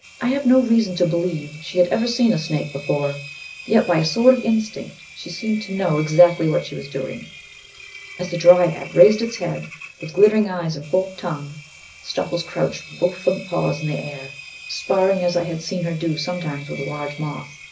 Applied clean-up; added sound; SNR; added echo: none; Engine; 18 dB; reverberation time 0.4 s.